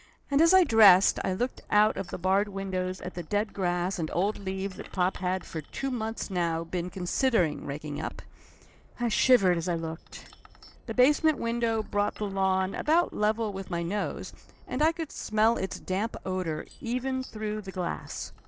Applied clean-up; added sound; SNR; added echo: neural separator model SepFormer DNS4.